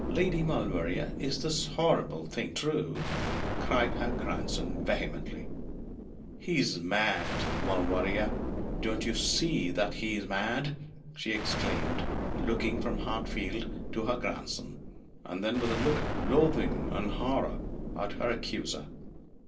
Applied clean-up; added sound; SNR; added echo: none; Explosion; 2 dB; reverberation time 0.3 s.